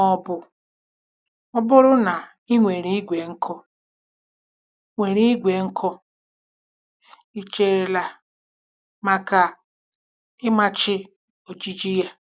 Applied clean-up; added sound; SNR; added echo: none; none; none; none.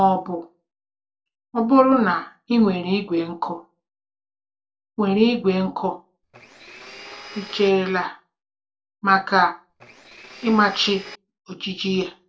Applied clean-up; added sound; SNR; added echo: neural separator model SepFormer DNS4.